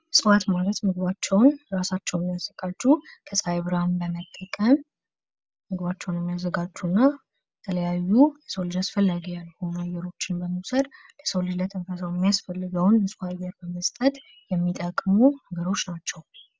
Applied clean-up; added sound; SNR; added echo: none; none; none; none.